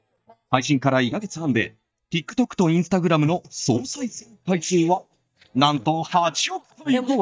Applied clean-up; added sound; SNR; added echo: neural mask model DeepFilterNet 3.